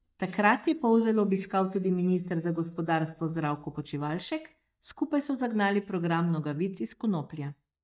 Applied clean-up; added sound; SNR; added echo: neural mask model DeepFilterNet 3.